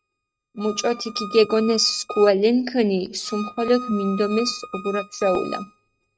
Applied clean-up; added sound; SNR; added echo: neural mask model RNNoise.